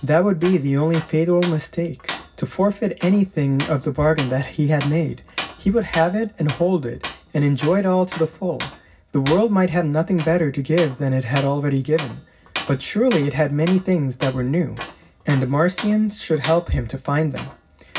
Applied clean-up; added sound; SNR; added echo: none; Tools; 15 dB; reverberation time 0.4 s.